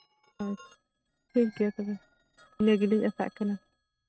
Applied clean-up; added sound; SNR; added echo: neural mask model RNNoise.